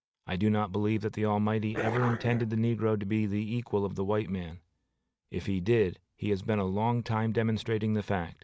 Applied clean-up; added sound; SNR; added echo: neural mask model RNNoise.